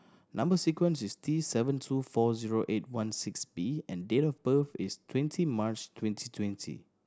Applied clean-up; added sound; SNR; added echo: none; none; none; none.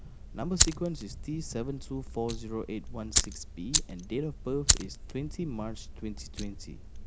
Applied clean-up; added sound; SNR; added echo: none; Fire; -3 dB; none.